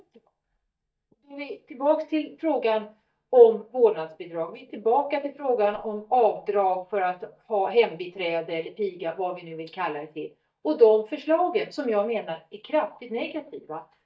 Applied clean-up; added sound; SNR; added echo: neural mask model DeepFilterNet 3.